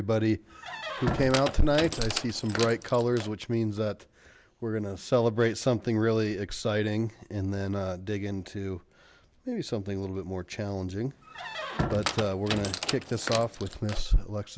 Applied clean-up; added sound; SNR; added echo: none; Squeak; 6 dB; none.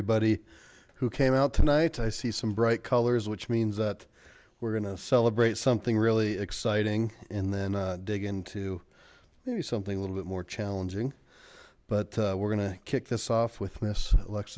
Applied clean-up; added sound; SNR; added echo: none; none; none; none.